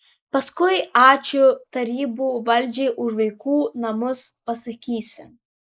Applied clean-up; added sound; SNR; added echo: neural mask model Resemble Enhance denoiser.